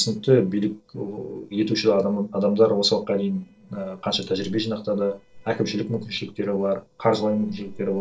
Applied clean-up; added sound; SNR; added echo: neural separator model SepFormer DNS4.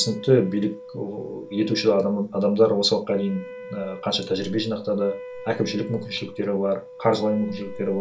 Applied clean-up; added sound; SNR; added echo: none; Wind instrument, woodwind instrument; 15 dB; reverberation time 0.2 s.